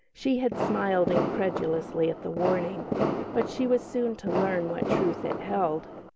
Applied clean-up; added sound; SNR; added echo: none; Fireworks; 3 dB; none.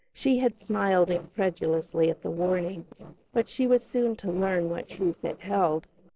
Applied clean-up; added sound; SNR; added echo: neural separator model SepFormer DNS4.